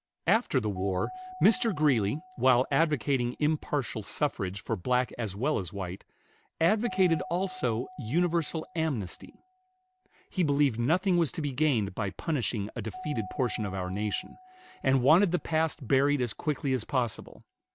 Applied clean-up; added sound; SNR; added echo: none; Keyboard (musical); 19 dB; none.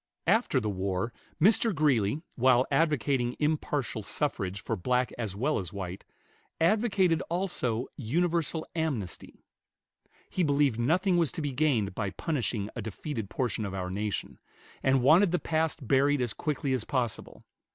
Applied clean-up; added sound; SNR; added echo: none; none; none; none.